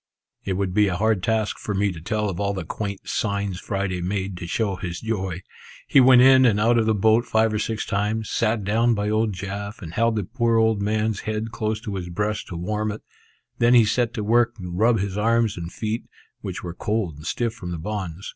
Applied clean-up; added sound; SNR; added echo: none; none; none; none.